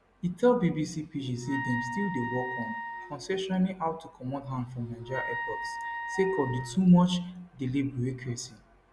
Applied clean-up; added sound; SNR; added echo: none; Wind instrument, woodwind instrument; 8 dB; none.